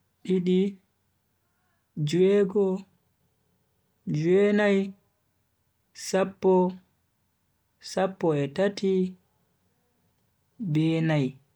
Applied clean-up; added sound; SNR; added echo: none; none; none; none.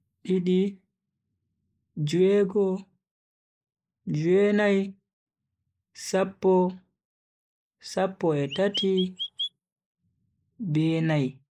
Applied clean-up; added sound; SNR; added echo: neural mask model Resemble Enhance denoiser.